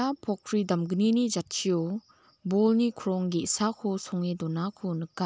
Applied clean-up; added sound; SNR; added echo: none; none; none; none.